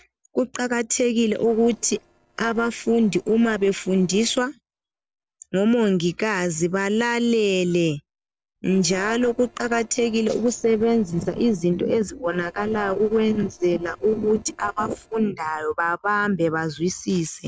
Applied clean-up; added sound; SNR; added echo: neural separator model SepFormer DNS4.